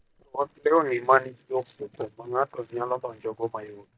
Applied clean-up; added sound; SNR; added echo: neural mask model DeepFilterNet 3.